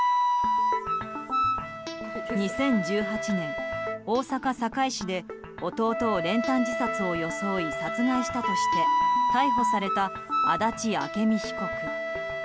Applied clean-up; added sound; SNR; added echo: none; Wind instrument, woodwind instrument; -1 dB; none.